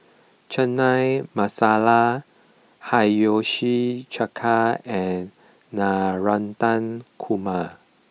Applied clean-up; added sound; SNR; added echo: none; none; none; none.